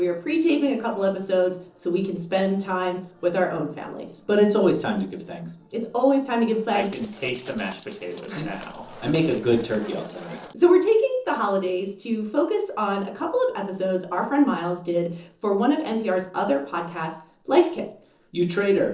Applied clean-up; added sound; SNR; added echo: neural separator model SepFormer DNS4.